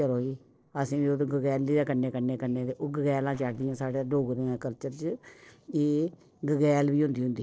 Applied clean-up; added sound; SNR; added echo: neural separator model SepFormer DNS4.